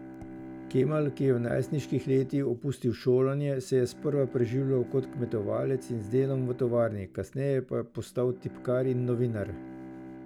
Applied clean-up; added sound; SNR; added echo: none; Bowed string instrument; 16 dB; none.